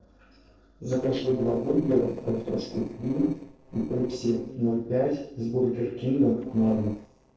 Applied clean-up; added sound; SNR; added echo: neural separator model SepFormer DNS4.